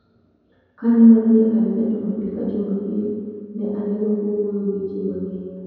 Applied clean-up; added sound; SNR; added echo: none; none; none; reverberation time 2.2 s.